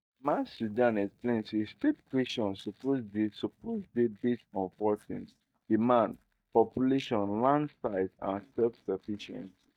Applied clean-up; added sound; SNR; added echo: neural mask model DeepFilterNet 3.